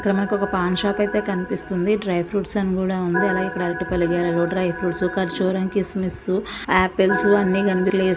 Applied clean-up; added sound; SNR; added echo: none; Organ; 10 dB; none.